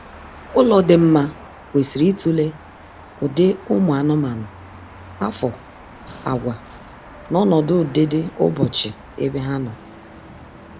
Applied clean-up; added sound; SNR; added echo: none; Car passing by / Traffic noise, roadway noise / Engine; 19 dB; none.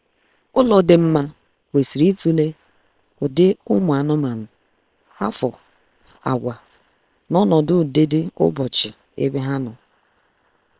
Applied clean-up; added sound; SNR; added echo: neural separator model SepFormer WHAM!.